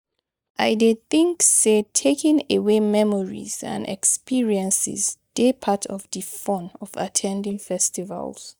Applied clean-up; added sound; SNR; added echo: neural mask model DeepFilterNet 3.